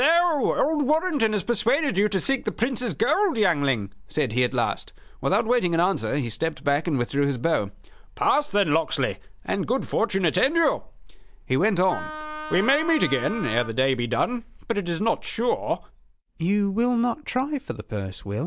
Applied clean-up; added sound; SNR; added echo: none; Wind instrument, woodwind instrument; 11 dB; none.